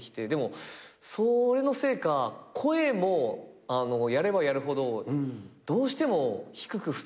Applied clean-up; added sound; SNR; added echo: none; none; none; none.